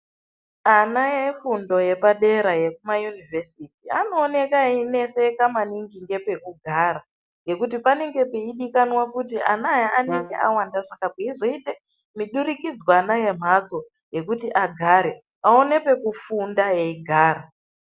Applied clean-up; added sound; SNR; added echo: none; Brass instrument; 10 dB; none.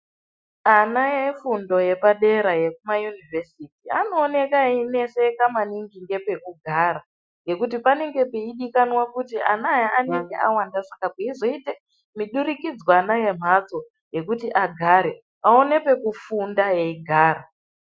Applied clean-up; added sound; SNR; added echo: classical method Wiener filter.